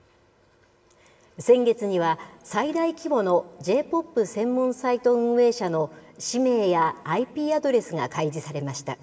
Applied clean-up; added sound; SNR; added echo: none; none; none; reverberation time 1.0 s.